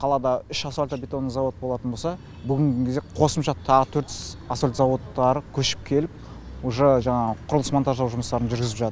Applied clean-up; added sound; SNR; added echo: none; none; none; none.